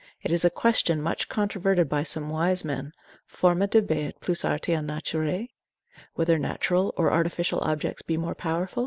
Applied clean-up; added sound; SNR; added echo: none; none; none; none.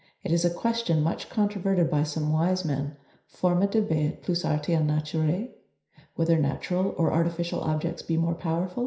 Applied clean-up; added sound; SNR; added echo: none; none; none; reverberation time 0.5 s.